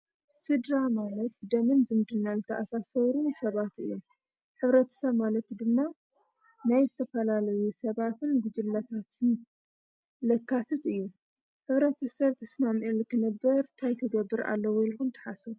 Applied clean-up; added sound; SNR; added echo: none; none; none; none.